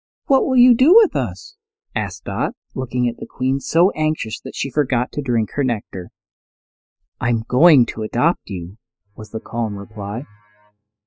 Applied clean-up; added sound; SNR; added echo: classical method spectral subtraction.